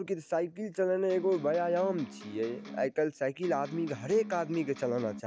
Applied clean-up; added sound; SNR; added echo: none; Electric guitar; 13 dB; none.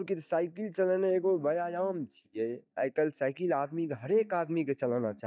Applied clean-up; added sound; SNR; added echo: neural mask model DeepFilterNet 3.